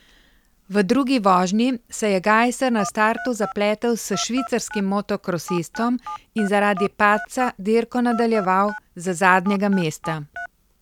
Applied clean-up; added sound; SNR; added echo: none; Telephone; 14 dB; none.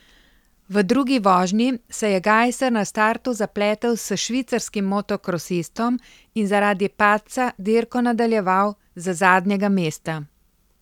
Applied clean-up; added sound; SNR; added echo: none; none; none; none.